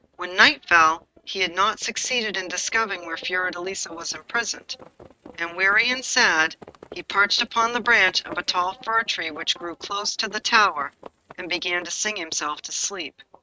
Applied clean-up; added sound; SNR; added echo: neural mask model RNNoise.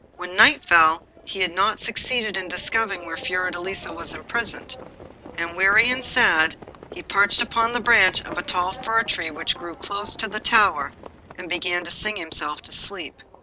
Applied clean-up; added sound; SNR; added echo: none; Livestock, farm animals, working animals; 18 dB; none.